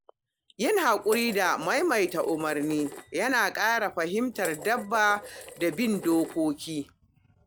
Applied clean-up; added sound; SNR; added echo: none; Dishes, pots, and pans; 16 dB; none.